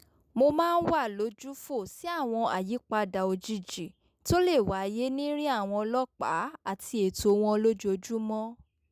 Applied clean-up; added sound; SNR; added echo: none; none; none; none.